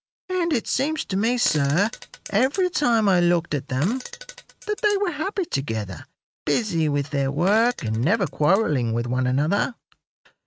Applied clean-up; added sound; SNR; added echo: neural mask model RNNoise.